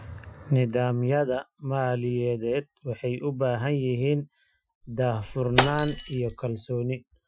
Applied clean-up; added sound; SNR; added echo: classical method Wiener filter.